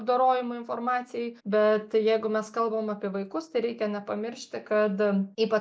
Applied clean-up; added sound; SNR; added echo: none; none; none; none.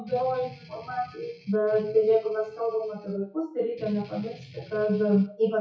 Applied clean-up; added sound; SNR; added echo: classical method WPE with log-MMSE.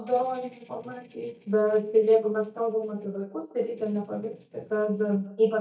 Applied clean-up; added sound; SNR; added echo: neural mask model DeepFilterNet 3.